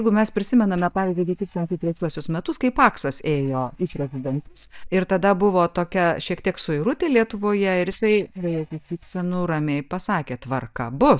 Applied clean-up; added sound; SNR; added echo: neural mask model DeepFilterNet 3.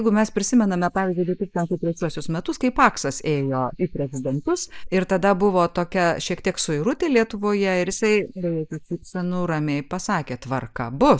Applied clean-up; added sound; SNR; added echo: neural mask model Resemble Enhance denoiser.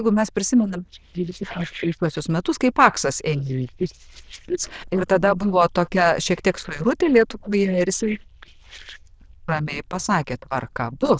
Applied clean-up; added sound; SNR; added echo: neural diffusion model UNIVERSE++.